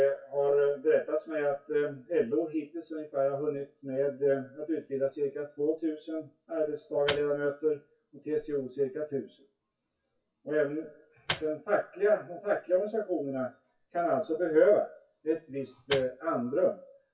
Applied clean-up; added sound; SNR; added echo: classical method WPE with log-MMSE.